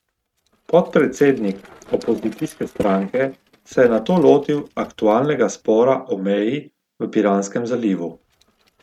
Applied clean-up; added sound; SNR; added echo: neural mask model RNNoise.